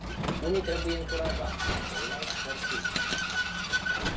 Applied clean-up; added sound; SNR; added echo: none; Vehicle; -4 dB; reverberation time 0.5 s.